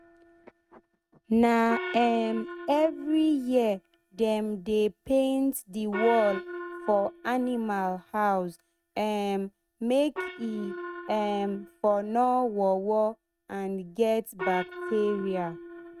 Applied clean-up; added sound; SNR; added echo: neural mask model RNNoise.